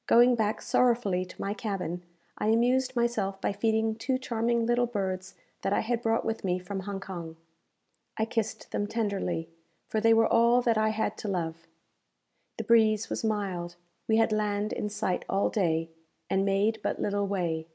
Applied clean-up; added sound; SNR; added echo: none; none; none; none.